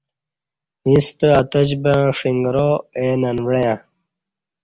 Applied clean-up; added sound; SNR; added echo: none; none; none; none.